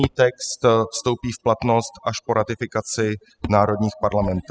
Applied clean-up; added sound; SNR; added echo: classical method spectral subtraction.